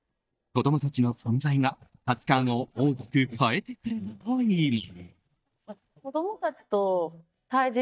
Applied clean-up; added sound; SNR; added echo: neural mask model DeepFilterNet 3.